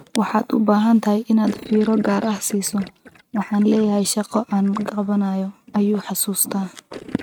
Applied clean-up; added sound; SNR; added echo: neural mask model RNNoise.